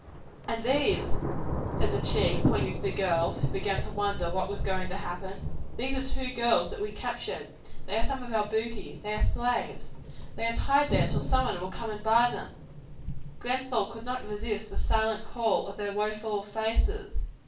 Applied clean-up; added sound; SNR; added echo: none; Thunder / Rain; 6 dB; reverberation time 0.4 s.